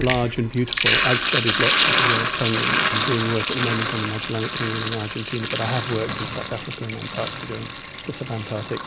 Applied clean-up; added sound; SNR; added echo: none; Sink (filling or washing); -3 dB; none.